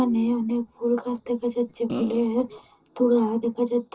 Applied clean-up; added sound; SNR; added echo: neural separator model SepFormer DNS4.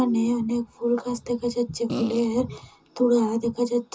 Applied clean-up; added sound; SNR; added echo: none; Fart; 5 dB; reverberation time 0.2 s.